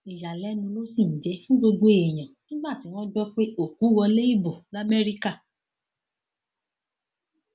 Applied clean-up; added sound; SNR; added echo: none; none; none; none.